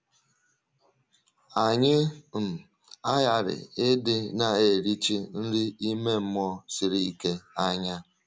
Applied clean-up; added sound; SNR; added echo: none; none; none; none.